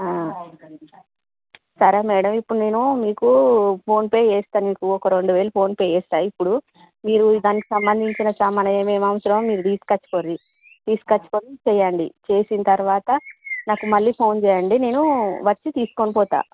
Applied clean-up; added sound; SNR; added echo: none; Bird; 20 dB; none.